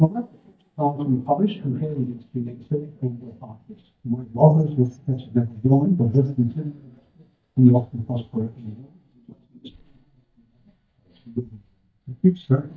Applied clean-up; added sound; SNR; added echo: neural mask model DeepFilterNet 3.